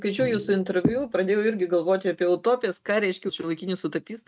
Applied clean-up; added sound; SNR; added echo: neural mask model RNNoise.